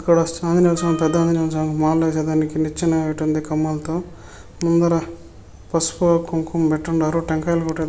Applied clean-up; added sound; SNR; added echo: none; Wind instrument, woodwind instrument; 17 dB; none.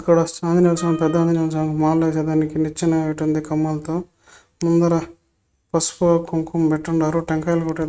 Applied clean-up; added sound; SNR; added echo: neural mask model RNNoise.